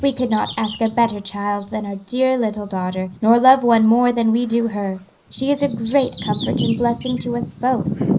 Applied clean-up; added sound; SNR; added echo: none; Bird vocalization, bird call, bird song; 9 dB; reverberation time 0.5 s.